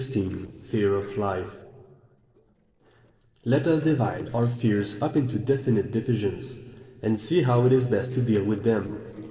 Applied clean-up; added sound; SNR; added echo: neural separator model SepFormer DNS4.